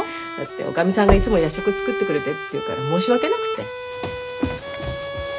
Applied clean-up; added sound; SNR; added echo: none; Knock + Bowed string instrument; 2 dB; none.